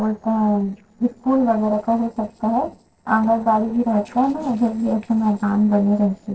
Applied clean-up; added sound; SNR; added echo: neural separator model SepFormer DNS4.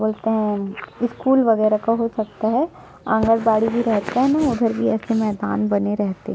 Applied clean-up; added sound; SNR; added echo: none; none; none; none.